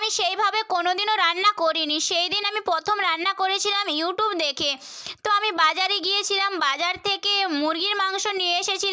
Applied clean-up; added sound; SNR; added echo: none; none; none; none.